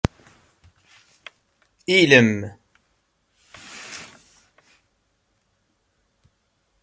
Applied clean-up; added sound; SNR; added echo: none; none; none; none.